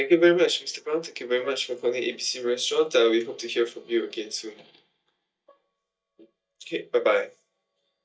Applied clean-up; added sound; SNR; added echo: neural mask model DeepFilterNet 3.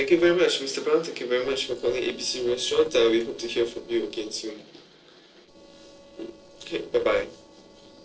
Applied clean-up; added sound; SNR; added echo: neural separator model SepFormer DNS4.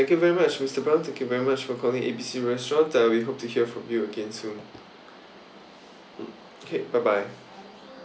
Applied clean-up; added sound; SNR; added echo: none; none; none; none.